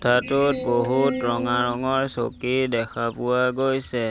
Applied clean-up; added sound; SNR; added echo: none; Screech; 9 dB; none.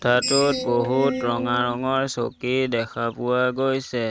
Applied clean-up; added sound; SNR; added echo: neural mask model RNNoise.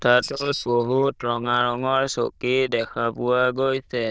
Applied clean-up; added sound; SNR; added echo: neural diffusion model UNIVERSE++.